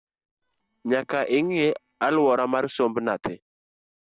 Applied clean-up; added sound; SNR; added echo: neural separator model SepFormer DNS4.